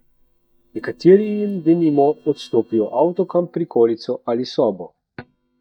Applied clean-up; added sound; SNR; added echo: neural mask model DeepFilterNet 3.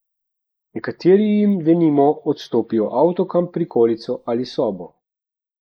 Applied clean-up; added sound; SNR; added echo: neural mask model Resemble Enhance denoiser.